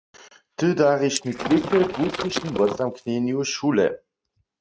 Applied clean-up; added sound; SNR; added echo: neural mask model RNNoise.